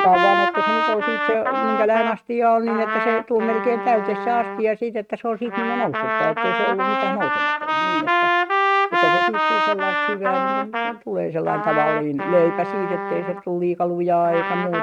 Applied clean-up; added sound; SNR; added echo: neural mask model RNNoise.